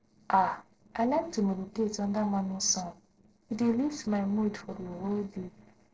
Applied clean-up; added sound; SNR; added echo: neural separator model SepFormer DNS4.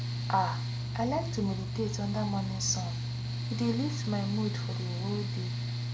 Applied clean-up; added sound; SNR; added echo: none; Mechanical fan; 0 dB; reverberation time 0.4 s.